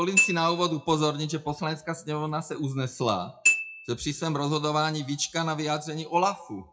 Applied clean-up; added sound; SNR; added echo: classical method WPE with log-MMSE.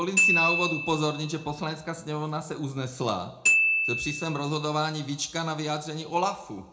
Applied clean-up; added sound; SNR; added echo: none; Glockenspiel; 0 dB; reverberation time 0.3 s.